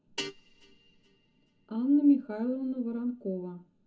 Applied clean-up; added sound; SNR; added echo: none; Guitar; 17 dB; reverberation time 0.4 s.